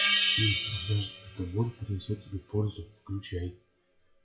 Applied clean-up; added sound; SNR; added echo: classical method WPE with log-MMSE.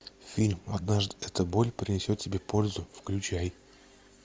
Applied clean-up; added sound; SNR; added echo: none; none; none; none.